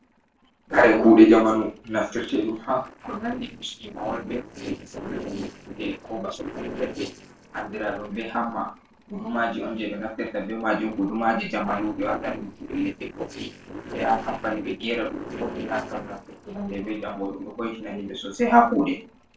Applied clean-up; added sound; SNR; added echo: neural separator model SepFormer DNS4.